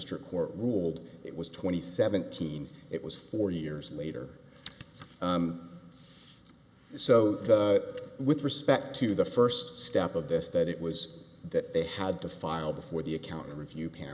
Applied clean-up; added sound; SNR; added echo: none; none; none; none.